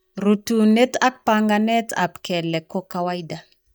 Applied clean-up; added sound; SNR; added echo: neural mask model DeepFilterNet 3.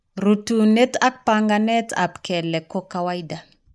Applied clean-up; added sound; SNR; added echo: neural mask model Resemble Enhance denoiser.